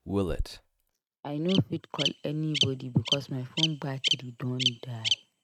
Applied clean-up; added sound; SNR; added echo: neural mask model RNNoise.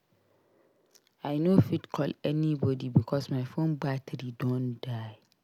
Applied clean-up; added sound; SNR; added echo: none; none; none; none.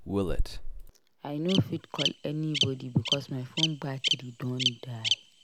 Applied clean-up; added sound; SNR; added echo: none; Bird vocalization, bird call, bird song; -1 dB; none.